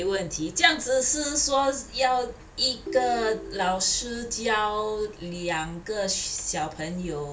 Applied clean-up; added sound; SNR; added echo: none; Ringtone; 12 dB; none.